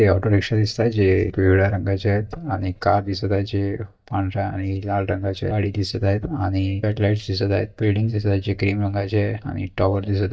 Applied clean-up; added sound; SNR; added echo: neural mask model DeepFilterNet 3.